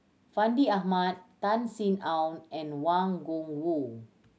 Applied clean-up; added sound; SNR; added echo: none; none; none; none.